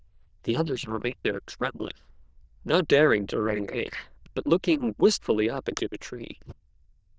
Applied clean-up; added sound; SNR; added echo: neural diffusion model UNIVERSE++.